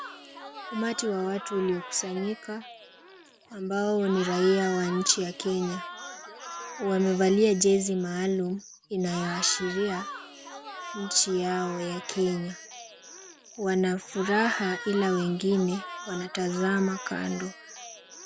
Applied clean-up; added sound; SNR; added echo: none; Crowd / Cheering; 13 dB; none.